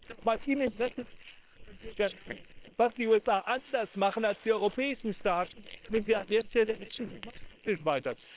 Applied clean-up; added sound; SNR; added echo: neural separator model SepFormer WHAM!.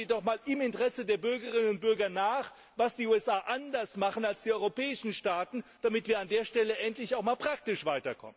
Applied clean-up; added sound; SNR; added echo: none; none; none; none.